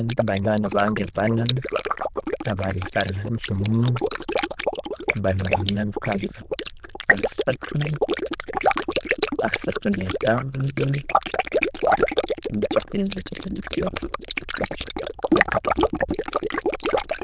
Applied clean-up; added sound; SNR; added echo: neural diffusion model UNIVERSE++.